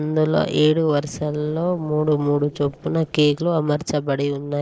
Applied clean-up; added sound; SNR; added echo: neural separator model SepFormer DNS4.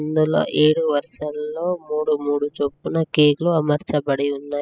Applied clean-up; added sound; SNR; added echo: classical method spectral subtraction.